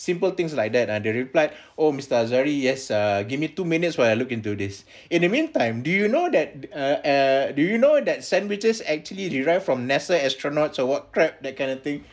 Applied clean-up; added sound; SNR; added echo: none; none; none; none.